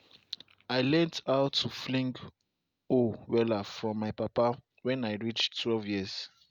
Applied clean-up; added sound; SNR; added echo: none; none; none; none.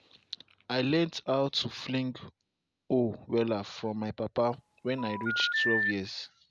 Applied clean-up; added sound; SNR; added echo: none; Telephone; 1 dB; none.